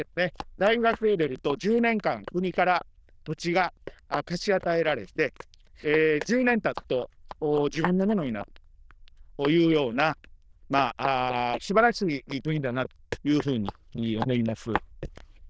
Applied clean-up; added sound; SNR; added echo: neural diffusion model UNIVERSE++.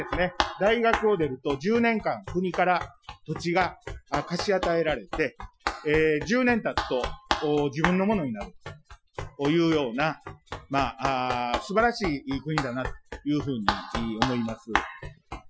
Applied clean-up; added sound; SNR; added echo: classical method Wiener filter.